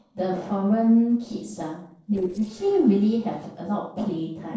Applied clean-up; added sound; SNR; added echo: neural separator model SepFormer DNS4.